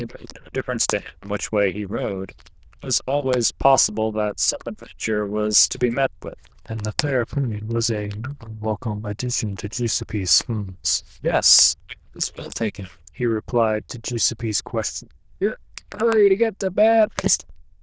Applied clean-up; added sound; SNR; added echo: neural diffusion model UNIVERSE++.